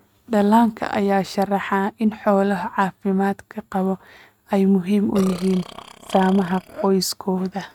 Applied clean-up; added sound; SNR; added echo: neural mask model RNNoise.